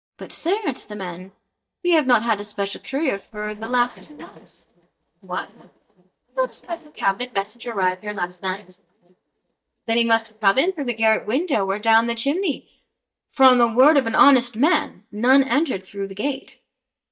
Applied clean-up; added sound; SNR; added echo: neural mask model DeepFilterNet 3.